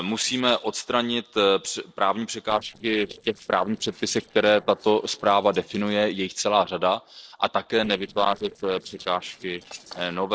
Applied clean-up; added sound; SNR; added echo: neural separator model SepFormer DNS4.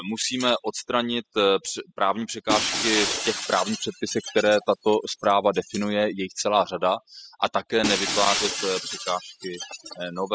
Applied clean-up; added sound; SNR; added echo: classical method spectral subtraction.